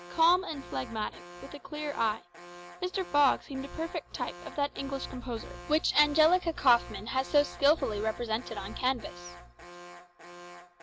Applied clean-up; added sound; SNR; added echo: none; Alarm; 17 dB; none.